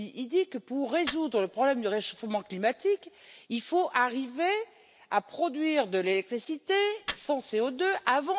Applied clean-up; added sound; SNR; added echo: none; Fire; 17 dB; none.